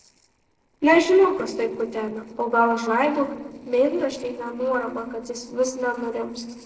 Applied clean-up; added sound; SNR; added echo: neural separator model SepFormer DNS4.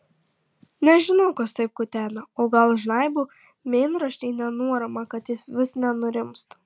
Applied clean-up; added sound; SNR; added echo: none; none; none; none.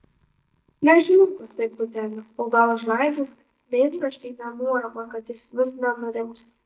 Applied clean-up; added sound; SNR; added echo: neural mask model DeepFilterNet 3.